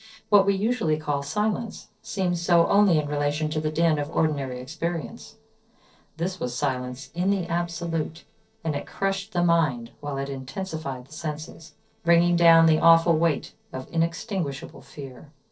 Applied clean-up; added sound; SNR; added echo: neural separator model SepFormer DNS4.